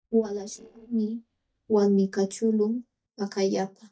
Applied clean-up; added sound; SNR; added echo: neural mask model DeepFilterNet 3.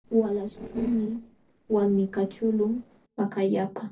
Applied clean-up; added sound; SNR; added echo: neural separator model SepFormer DNS4.